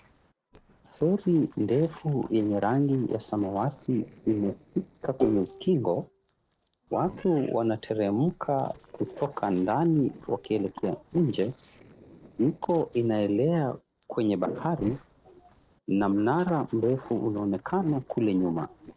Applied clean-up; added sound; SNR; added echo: neural separator model SepFormer DNS4.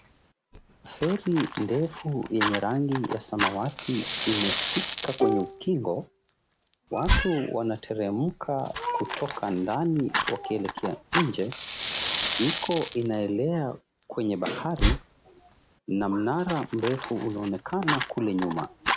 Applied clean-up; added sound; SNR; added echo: none; Fire + Bowed string instrument; 3 dB; none.